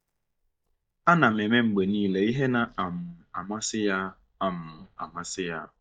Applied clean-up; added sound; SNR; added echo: neural mask model DeepFilterNet 3.